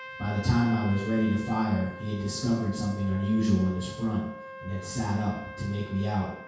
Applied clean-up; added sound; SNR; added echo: none; Trumpet; 14 dB; reverberation time 0.6 s.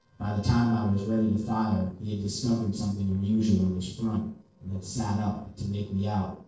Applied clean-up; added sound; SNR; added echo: neural separator model SepFormer DNS4.